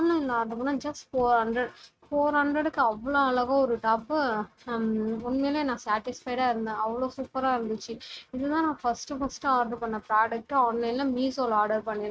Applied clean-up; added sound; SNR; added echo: neural mask model RNNoise.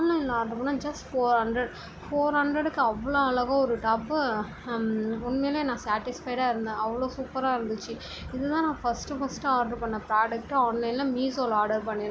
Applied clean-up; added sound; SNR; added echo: none; none; none; none.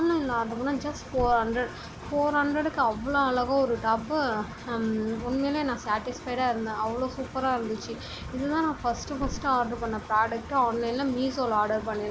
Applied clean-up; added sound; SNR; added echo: none; Engine + Thump, thud; 15 dB; none.